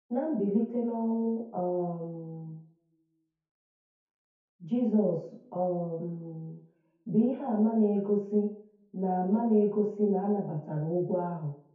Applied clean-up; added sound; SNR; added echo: none; none; none; reverberation time 0.6 s.